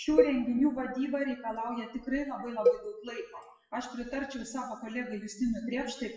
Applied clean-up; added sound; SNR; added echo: classical method WPE with log-MMSE.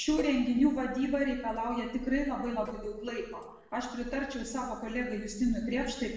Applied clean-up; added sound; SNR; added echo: neural separator model SepFormer DNS4.